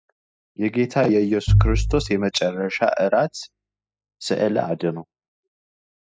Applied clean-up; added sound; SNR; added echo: classical method spectral subtraction.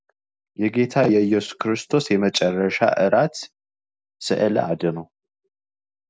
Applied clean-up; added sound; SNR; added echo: none; none; none; none.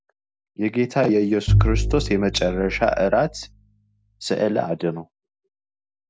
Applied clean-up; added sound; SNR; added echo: none; Bowed string instrument; 1 dB; none.